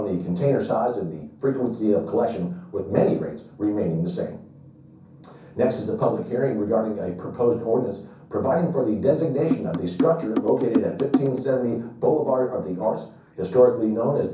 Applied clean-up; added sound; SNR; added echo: none; Drum; 3 dB; reverberation time 0.6 s.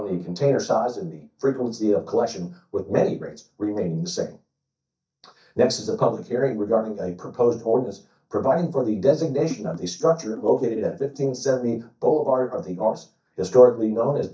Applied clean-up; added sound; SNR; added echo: neural mask model DeepFilterNet 3.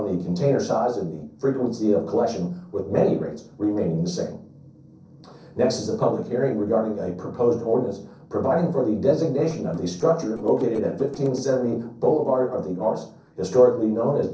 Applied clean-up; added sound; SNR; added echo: neural separator model SepFormer DNS4.